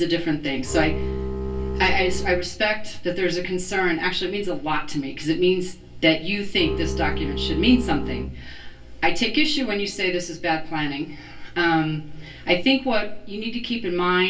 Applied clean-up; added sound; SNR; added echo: none; Bowed string instrument; 6 dB; reverberation time 0.2 s.